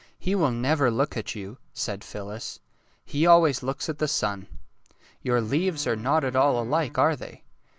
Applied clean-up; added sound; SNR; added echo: none; Wind instrument, woodwind instrument; 20 dB; none.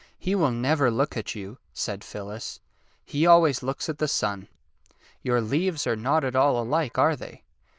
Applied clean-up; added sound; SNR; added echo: neural diffusion model UNIVERSE++.